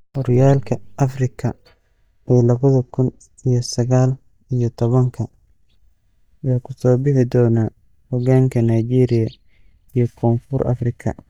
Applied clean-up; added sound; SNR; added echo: neural mask model DeepFilterNet 3.